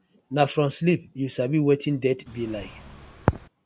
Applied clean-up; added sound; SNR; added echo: none; Engine / Car; 20 dB; none.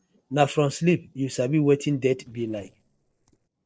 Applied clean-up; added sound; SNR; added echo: neural separator model SepFormer DNS4.